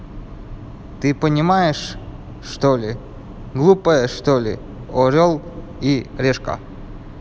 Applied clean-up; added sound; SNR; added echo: none; none; none; none.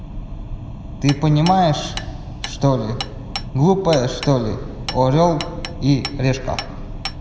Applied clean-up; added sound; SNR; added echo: none; Hammer; 15 dB; reverberation time 2.0 s.